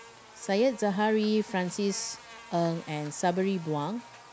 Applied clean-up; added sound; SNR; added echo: none; Buzz; 19 dB; none.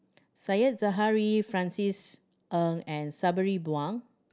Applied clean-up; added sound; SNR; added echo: none; none; none; none.